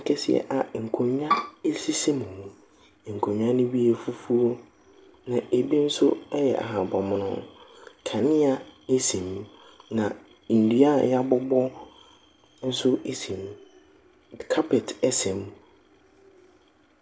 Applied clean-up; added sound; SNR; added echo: none; Bowed string instrument; 1 dB; none.